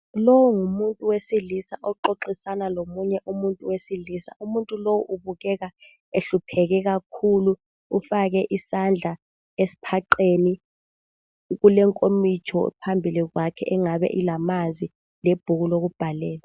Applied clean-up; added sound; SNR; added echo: none; none; none; none.